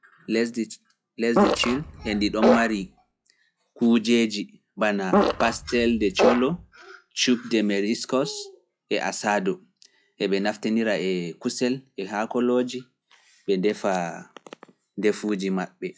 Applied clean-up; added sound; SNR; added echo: classical method log-MMSE.